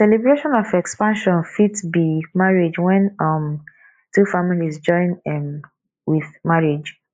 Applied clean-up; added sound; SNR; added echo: neural mask model Resemble Enhance denoiser.